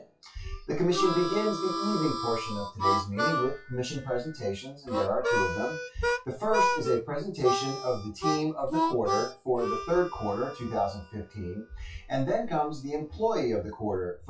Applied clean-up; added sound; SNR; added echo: classical method WPE with log-MMSE.